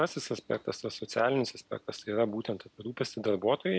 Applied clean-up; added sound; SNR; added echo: none; none; none; none.